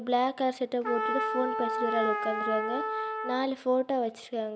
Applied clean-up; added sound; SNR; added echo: none; Trumpet; 3 dB; none.